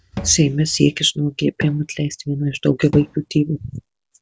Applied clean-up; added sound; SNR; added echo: none; Cupboard open or close / Drawer open or close; 17 dB; none.